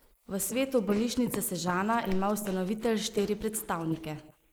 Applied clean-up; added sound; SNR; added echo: neural mask model Resemble Enhance denoiser.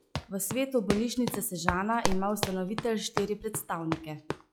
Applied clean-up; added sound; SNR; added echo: classical method log-MMSE.